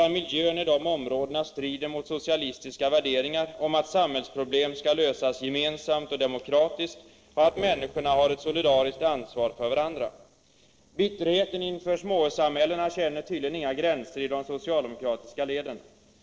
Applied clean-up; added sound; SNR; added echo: neural separator model SepFormer DNS4.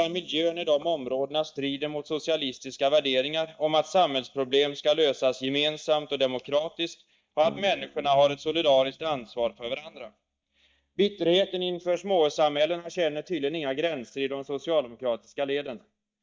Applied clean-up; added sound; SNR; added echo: neural mask model DeepFilterNet 3.